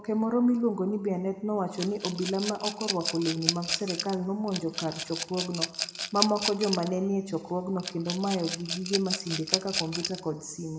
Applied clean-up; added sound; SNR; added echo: none; Rattle / Glass; 5 dB; reverberation time 1.3 s.